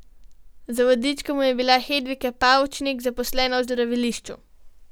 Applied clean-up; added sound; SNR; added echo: none; none; none; none.